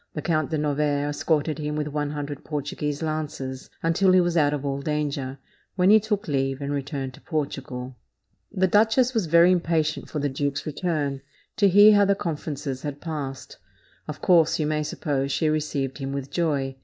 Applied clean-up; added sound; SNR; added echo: neural mask model Resemble Enhance denoiser.